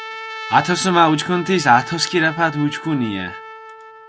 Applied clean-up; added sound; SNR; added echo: none; Trumpet; 13 dB; none.